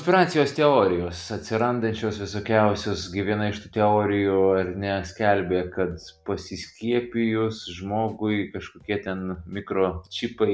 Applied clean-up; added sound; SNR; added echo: none; none; none; none.